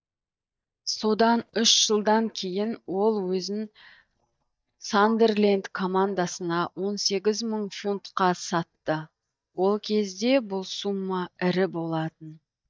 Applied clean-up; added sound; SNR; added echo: neural mask model DeepFilterNet 3.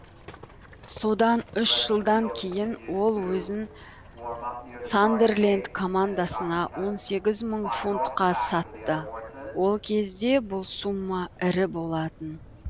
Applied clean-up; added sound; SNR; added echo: none; Livestock, farm animals, working animals; 11 dB; none.